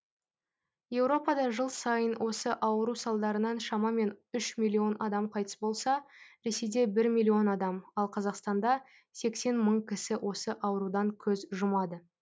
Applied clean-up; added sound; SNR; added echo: none; none; none; none.